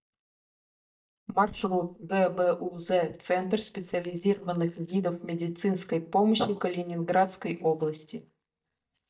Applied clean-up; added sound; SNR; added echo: neural mask model DeepFilterNet 3.